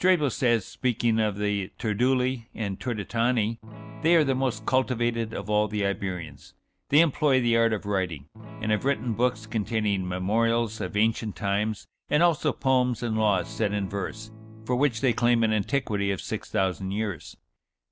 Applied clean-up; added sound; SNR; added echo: none; Electric guitar / Strum; 17 dB; none.